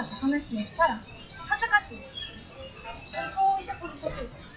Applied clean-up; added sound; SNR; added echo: classical method WPE with log-MMSE.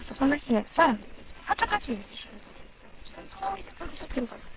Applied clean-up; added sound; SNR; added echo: neural separator model SepFormer WHAMR!.